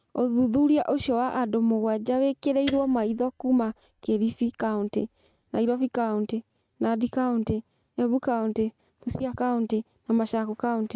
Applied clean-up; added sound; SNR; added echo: neural mask model RNNoise.